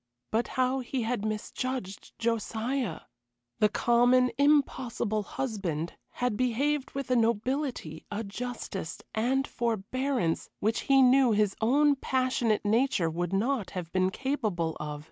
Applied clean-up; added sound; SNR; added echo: none; none; none; none.